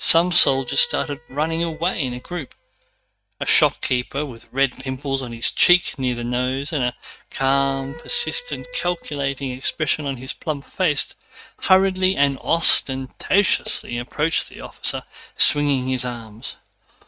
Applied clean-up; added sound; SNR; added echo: neural mask model RNNoise.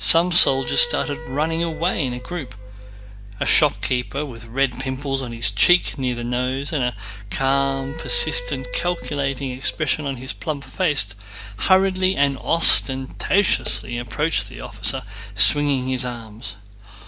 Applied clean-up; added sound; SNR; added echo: none; Wind instrument, woodwind instrument; 14 dB; none.